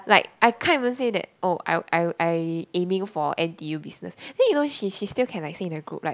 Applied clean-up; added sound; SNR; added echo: none; none; none; none.